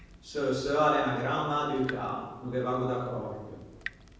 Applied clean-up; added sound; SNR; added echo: none; Drip / Water tap, faucet; 18 dB; reverberation time 1.1 s.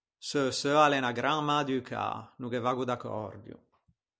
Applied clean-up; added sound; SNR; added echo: none; none; none; none.